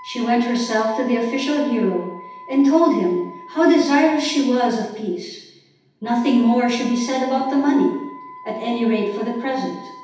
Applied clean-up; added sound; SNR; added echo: none; Wind instrument, woodwind instrument; 19 dB; reverberation time 0.9 s.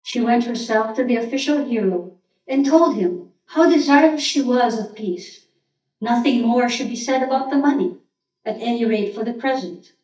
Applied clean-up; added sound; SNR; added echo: neural mask model DeepFilterNet 3.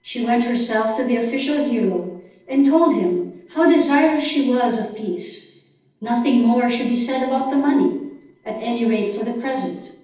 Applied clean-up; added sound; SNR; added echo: neural separator model SepFormer DNS4.